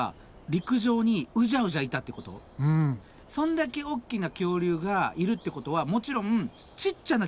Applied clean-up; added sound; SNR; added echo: none; none; none; none.